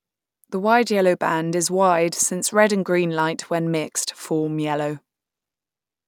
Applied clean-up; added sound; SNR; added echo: none; none; none; none.